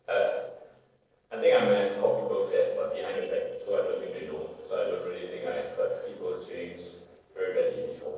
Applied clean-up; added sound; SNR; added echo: neural separator model SepFormer DNS4.